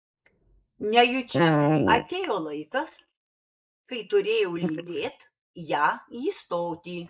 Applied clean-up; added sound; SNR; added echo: neural mask model Resemble Enhance denoiser.